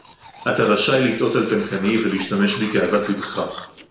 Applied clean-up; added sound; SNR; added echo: none; Domestic sounds, home sounds; 16 dB; reverberation time 0.7 s.